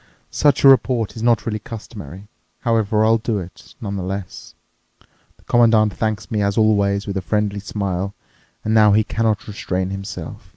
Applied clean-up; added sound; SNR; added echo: none; none; none; none.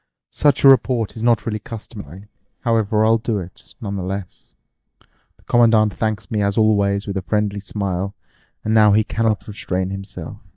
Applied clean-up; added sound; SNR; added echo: neural mask model DeepFilterNet 3.